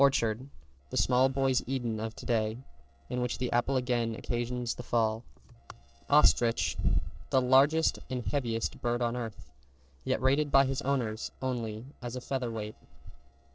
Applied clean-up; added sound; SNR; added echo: neural separator model SepFormer DNS4.